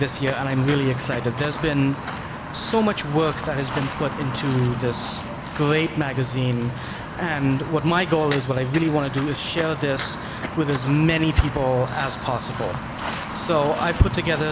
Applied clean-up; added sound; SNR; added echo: none; Walk, footsteps; 8 dB; none.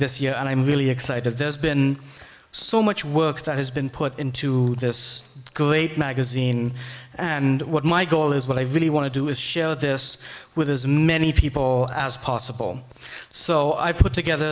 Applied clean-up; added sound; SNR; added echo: none; none; none; none.